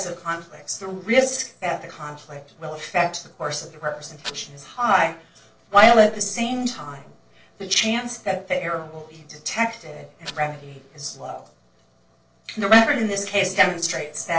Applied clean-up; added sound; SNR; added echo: neural separator model SepFormer DNS4.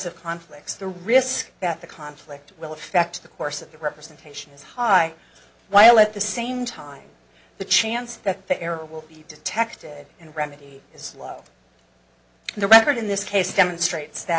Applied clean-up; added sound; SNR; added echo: none; none; none; none.